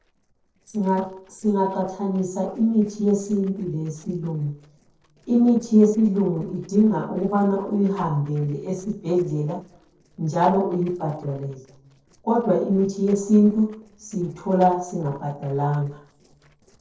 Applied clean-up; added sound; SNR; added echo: neural separator model SepFormer DNS4.